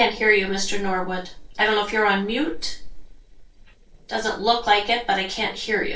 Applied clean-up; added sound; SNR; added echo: neural separator model SepFormer DNS4.